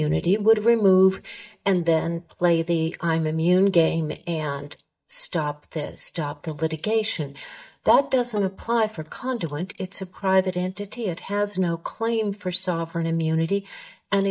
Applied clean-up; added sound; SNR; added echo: neural mask model DeepFilterNet 3.